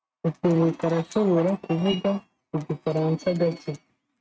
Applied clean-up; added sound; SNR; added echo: neural mask model RNNoise.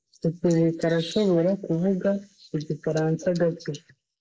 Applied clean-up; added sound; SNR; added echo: neural mask model Resemble Enhance denoiser.